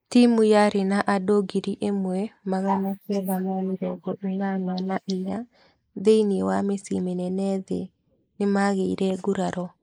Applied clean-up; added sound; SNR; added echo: neural mask model Resemble Enhance denoiser.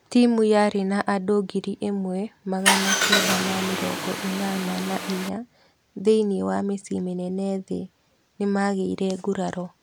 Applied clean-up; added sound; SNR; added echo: none; Car; 0 dB; none.